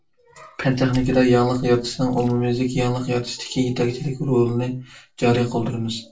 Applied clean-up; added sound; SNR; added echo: neural separator model SepFormer DNS4.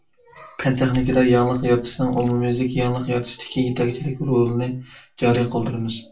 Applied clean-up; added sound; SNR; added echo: none; Water / Splash, splatter; 19 dB; reverberation time 0.2 s.